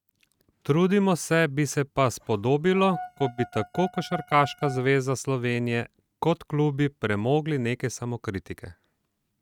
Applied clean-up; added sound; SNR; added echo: neural mask model RNNoise.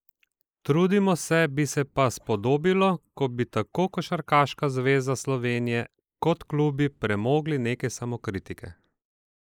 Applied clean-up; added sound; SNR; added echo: neural mask model Resemble Enhance denoiser.